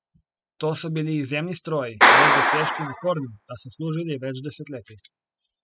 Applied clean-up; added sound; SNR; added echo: classical method spectral subtraction.